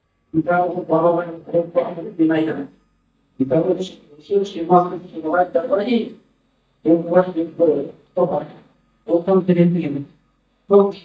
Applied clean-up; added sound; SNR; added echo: neural mask model DeepFilterNet 3.